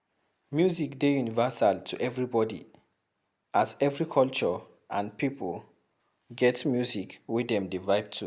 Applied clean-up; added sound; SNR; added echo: none; none; none; none.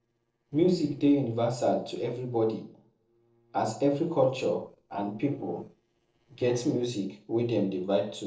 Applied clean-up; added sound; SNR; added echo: neural separator model SepFormer DNS4.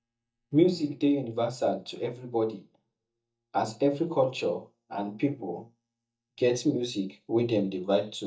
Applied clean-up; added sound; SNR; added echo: neural mask model DeepFilterNet 3.